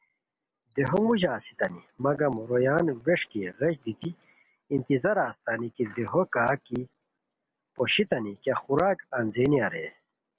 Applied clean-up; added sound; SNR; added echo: none; none; none; none.